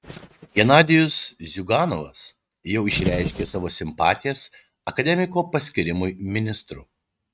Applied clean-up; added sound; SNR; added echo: neural mask model RNNoise.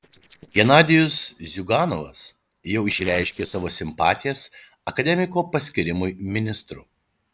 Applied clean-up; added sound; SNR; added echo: neural separator model SepFormer DNS4.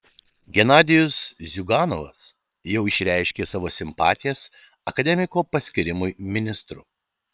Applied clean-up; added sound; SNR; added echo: neural separator model SepFormer WHAM!.